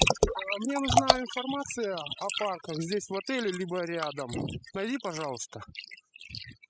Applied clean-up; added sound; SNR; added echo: classical method spectral subtraction.